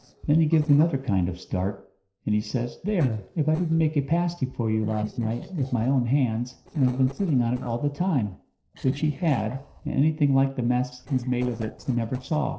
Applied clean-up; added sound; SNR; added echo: neural separator model SepFormer DNS4.